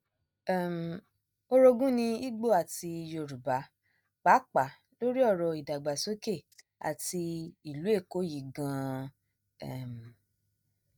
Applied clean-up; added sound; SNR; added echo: neural mask model DeepFilterNet 3.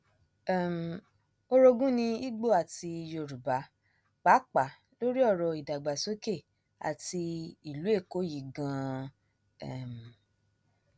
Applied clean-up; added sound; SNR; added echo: none; none; none; none.